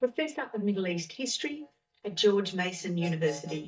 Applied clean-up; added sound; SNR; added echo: neural mask model DeepFilterNet 3.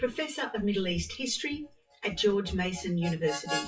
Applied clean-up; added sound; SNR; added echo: classical method WPE with log-MMSE.